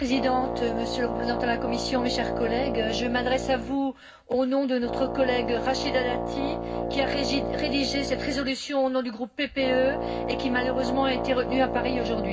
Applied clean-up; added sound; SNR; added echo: none; Brass instrument; 3 dB; reverberation time 0.4 s.